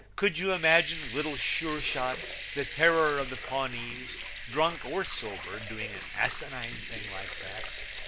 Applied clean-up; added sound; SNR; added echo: none; Sink (filling or washing) / Water tap, faucet / Liquid; 7 dB; none.